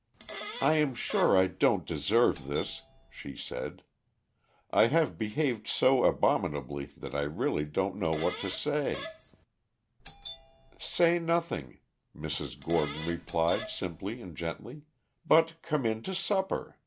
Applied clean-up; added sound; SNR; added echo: none; Fart + Doorbell; 12 dB; none.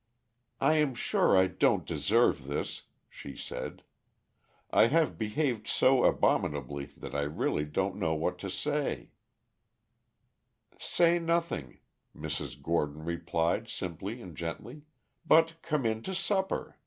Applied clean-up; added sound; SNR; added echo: none; none; none; none.